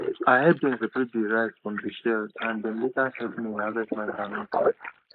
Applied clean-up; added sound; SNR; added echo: neural mask model Resemble Enhance denoiser.